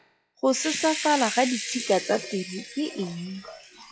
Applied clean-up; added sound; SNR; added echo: classical method log-MMSE.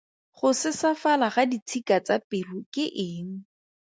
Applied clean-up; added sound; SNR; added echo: none; none; none; none.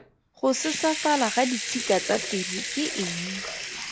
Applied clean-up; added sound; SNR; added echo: none; Sink (filling or washing) / Water tap, faucet / Liquid; 5 dB; none.